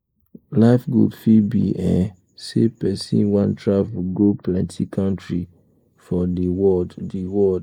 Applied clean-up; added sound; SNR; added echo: neural mask model Resemble Enhance denoiser.